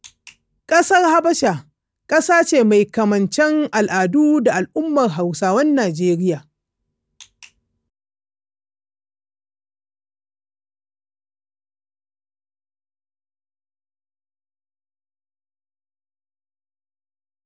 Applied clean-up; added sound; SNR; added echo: none; none; none; none.